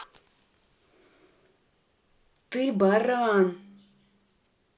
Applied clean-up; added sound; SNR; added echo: none; none; none; none.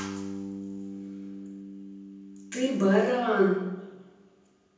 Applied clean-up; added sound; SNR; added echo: none; Bass guitar; 11 dB; reverberation time 0.9 s.